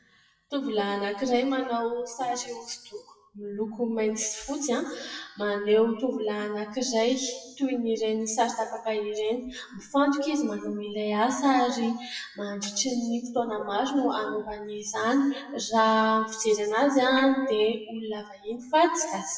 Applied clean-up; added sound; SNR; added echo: classical method WPE with log-MMSE.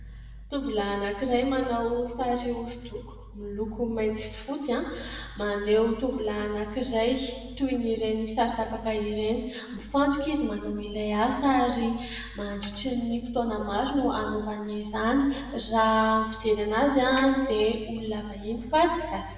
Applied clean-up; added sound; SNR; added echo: none; Growling; 16 dB; reverberation time 1.1 s.